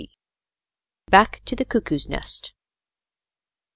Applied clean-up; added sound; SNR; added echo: none; none; none; none.